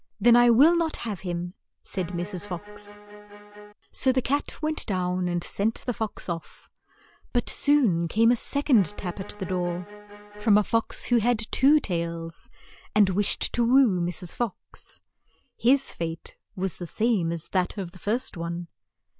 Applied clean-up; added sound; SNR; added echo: none; Bowed string instrument; 17 dB; none.